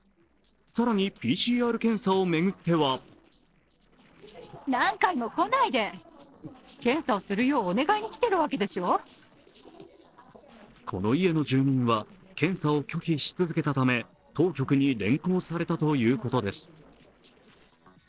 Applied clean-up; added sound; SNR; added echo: neural separator model SepFormer DNS4.